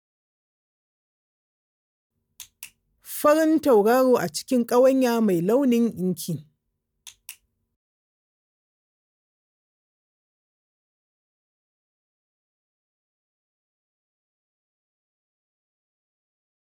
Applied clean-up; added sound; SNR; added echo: none; none; none; none.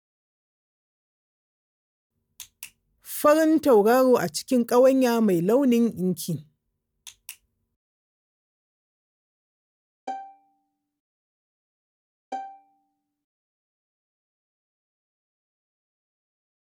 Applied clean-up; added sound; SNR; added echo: none; Bowed string instrument; 13 dB; none.